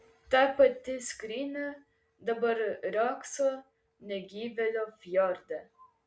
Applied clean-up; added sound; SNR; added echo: none; none; none; none.